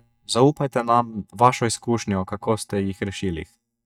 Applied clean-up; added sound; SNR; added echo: neural mask model DeepFilterNet 3.